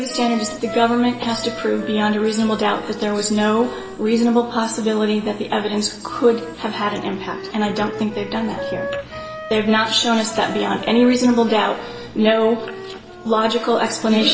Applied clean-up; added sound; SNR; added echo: none; Wind instrument, woodwind instrument; 14 dB; reverberation time 2.9 s.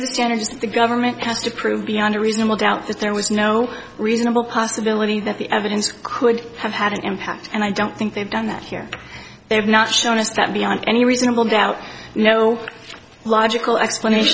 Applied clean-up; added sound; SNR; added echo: none; none; none; none.